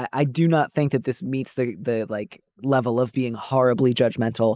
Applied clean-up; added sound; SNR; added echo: neural mask model Resemble Enhance denoiser.